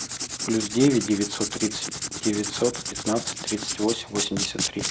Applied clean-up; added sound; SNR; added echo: none; Writing; 4 dB; none.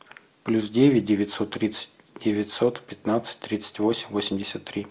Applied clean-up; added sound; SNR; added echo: none; none; none; none.